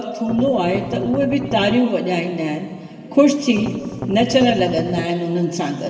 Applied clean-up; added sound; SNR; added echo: none; Strum; 9 dB; reverberation time 2.5 s.